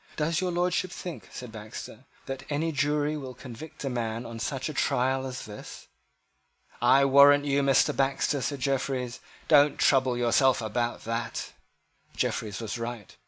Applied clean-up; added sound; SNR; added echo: none; none; none; none.